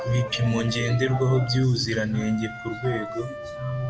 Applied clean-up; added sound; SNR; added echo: none; Wind instrument, woodwind instrument; 12 dB; reverberation time 1.5 s.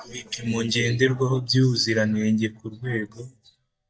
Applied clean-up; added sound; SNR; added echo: neural mask model DeepFilterNet 3.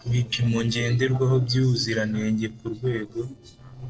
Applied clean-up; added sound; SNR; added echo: neural separator model SepFormer DNS4.